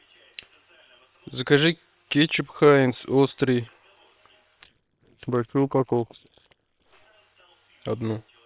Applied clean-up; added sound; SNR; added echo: neural separator model SepFormer WHAM!.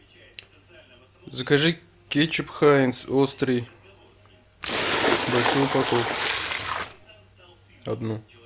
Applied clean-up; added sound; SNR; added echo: none; Splash, splatter; -1 dB; none.